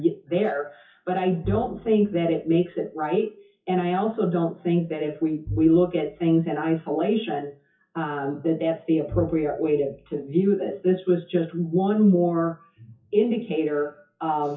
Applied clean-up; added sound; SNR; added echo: classical method WPE with log-MMSE.